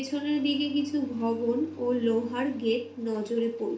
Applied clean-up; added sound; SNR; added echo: none; Bowed string instrument; 18 dB; reverberation time 0.4 s.